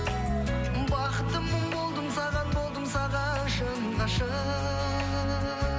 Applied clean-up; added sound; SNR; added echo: none; none; none; none.